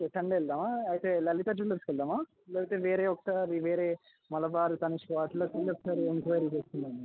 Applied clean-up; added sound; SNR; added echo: none; none; none; none.